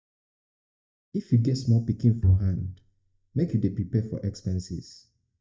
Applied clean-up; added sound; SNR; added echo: neural mask model DeepFilterNet 3.